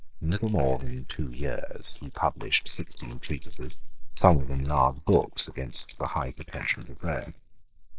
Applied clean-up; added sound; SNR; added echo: neural mask model Resemble Enhance denoiser.